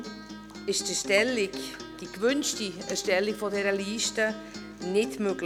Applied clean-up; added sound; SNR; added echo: none; Acoustic guitar; 12 dB; none.